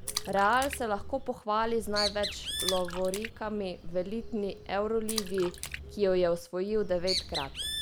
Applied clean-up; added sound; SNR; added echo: none; Bird + Splash, splatter; 6 dB; none.